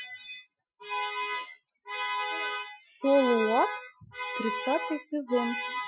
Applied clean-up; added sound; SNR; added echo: classical method Wiener filter.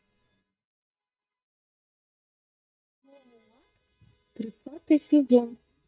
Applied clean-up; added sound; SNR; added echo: neural mask model DeepFilterNet 3.